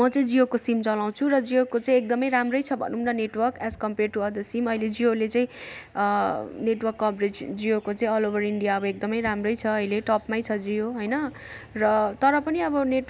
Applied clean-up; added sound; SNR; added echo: none; none; none; none.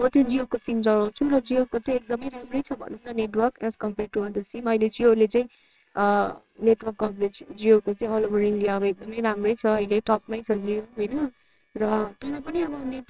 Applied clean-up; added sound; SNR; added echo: neural separator model SepFormer WHAMR!.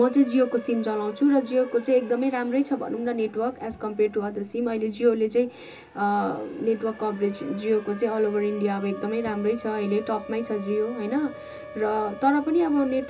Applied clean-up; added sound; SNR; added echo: none; Siren; 18 dB; reverberation time 0.2 s.